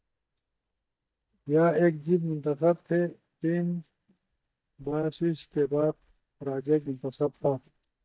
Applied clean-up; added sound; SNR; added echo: neural mask model DeepFilterNet 3.